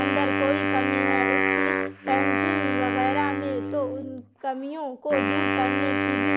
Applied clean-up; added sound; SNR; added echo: none; Wind instrument, woodwind instrument; -4 dB; none.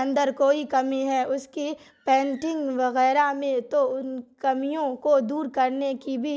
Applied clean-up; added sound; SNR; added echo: none; none; none; none.